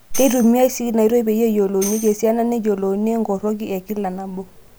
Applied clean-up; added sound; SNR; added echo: none; Tambourine; 16 dB; none.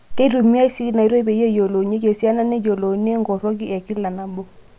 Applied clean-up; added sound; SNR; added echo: none; none; none; none.